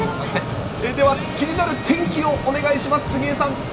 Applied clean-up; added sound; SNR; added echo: none; Mechanisms; 7 dB; reverberation time 0.5 s.